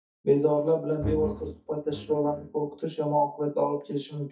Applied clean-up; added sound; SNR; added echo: neural mask model DeepFilterNet 3.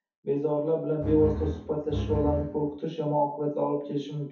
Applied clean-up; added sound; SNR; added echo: none; Bowed string instrument; 4 dB; reverberation time 0.5 s.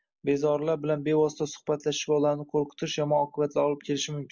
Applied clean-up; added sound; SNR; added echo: none; none; none; none.